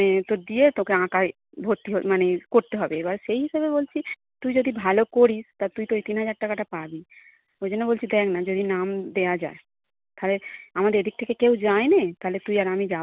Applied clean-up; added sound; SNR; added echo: none; none; none; none.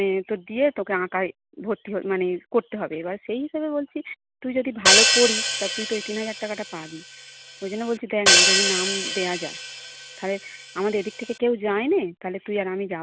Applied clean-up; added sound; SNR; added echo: none; Hi-hat; -4 dB; none.